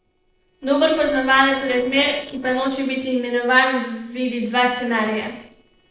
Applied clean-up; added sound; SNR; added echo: neural separator model SepFormer DNS4.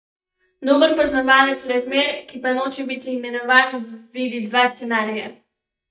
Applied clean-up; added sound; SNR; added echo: neural mask model DeepFilterNet 3.